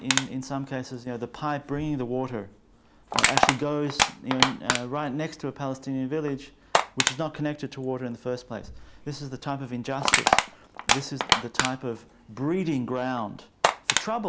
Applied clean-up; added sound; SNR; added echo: none; Crushing; -2 dB; none.